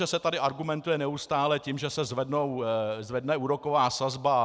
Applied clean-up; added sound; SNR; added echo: none; none; none; none.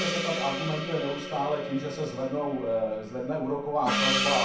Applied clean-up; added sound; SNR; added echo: none; Gong; 2 dB; reverberation time 0.7 s.